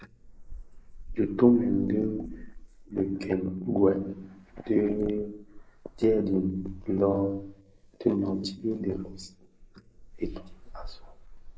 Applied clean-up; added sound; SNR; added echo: neural mask model Resemble Enhance denoiser.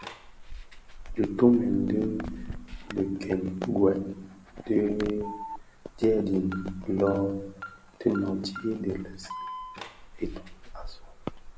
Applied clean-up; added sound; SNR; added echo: none; Alarm; 13 dB; none.